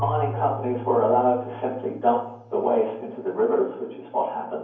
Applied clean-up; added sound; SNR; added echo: none; Marimba, xylophone / Wood; 13 dB; reverberation time 0.9 s.